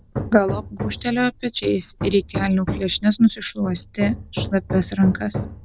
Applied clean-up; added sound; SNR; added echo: none; Hammer; 8 dB; none.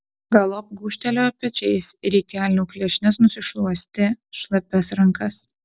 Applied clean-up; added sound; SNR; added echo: none; none; none; none.